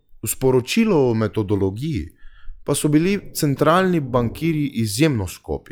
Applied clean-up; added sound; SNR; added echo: classical method log-MMSE.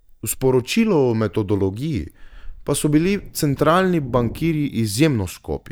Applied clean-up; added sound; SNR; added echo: neural mask model DeepFilterNet 3.